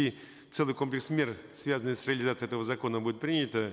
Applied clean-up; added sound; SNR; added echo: none; none; none; none.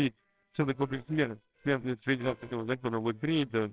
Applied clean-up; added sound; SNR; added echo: neural separator model SepFormer WHAMR!.